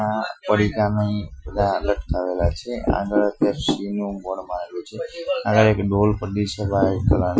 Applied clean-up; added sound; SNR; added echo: classical method Wiener filter.